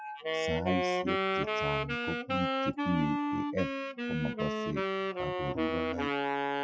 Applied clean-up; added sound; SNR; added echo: classical method Wiener filter.